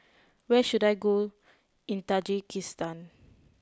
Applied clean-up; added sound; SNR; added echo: none; none; none; none.